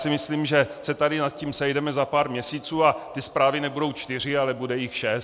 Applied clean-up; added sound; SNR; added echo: none; none; none; none.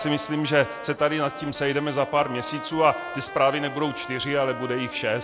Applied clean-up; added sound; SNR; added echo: none; Trumpet; 12 dB; none.